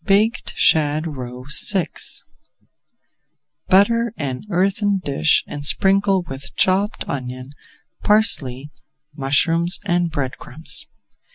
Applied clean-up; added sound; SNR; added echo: none; none; none; none.